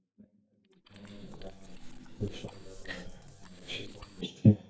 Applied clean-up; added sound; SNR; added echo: neural mask model DeepFilterNet 3.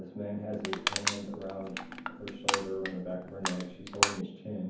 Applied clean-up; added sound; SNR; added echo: none; Crushing; -3 dB; reverberation time 0.7 s.